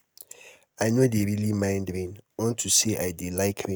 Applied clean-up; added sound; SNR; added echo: none; none; none; none.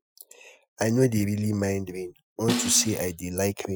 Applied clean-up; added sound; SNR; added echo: classical method Wiener filter.